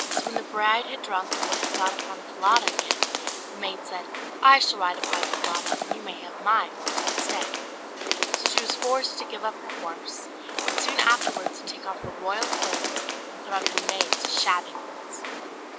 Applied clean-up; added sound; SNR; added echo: none; Bird; 2 dB; none.